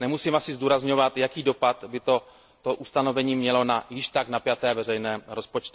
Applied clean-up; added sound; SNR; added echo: none; none; none; none.